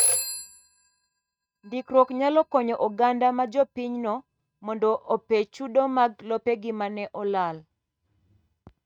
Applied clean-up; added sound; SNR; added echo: neural mask model RNNoise.